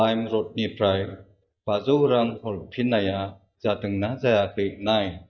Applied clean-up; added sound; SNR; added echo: neural mask model DeepFilterNet 3.